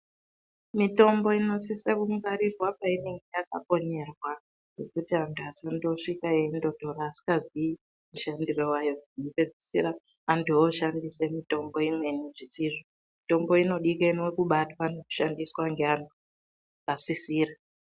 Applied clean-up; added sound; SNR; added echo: none; none; none; none.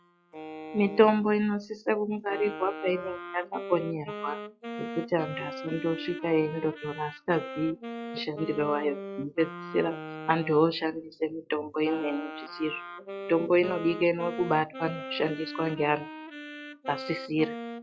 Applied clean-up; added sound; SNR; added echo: classical method log-MMSE.